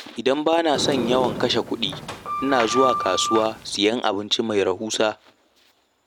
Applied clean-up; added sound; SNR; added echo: none; Sliding door; 5 dB; none.